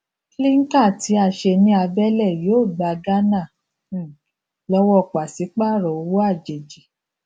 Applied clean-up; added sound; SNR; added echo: none; none; none; none.